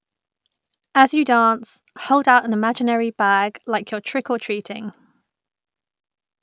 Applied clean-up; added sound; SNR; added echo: none; none; none; none.